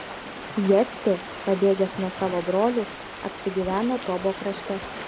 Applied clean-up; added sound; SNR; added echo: none; Stream; 10 dB; none.